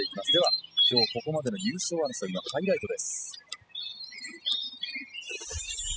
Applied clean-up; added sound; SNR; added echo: classical method spectral subtraction.